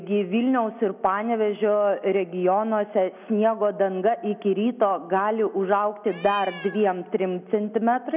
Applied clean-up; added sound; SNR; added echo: none; Cat; 16 dB; none.